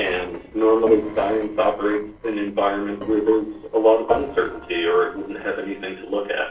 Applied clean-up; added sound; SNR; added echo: neural separator model SepFormer DNS4.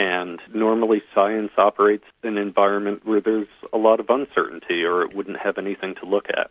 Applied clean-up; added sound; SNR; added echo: none; none; none; none.